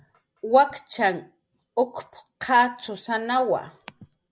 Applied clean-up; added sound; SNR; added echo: none; none; none; none.